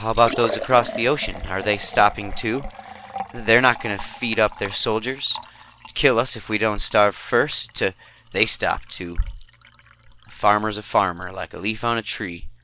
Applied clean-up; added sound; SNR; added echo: none; Liquid; 14 dB; none.